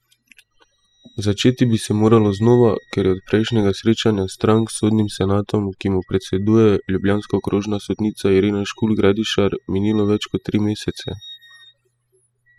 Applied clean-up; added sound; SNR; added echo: classical method spectral subtraction.